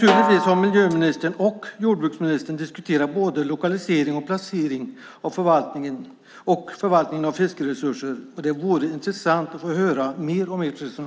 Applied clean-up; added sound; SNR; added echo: none; Snare drum; 4 dB; none.